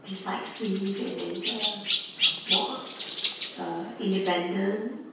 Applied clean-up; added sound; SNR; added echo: none; Chirp, tweet; 1 dB; reverberation time 0.6 s.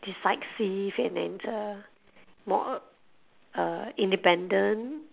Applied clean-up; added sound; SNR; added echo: none; none; none; none.